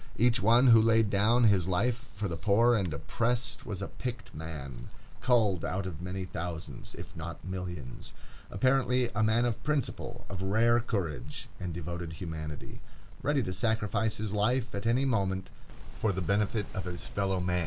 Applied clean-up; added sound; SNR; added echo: none; none; none; none.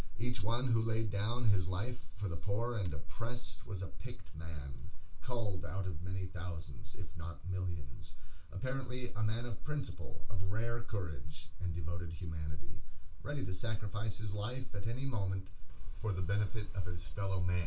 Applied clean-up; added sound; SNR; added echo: none; none; none; reverberation time 0.3 s.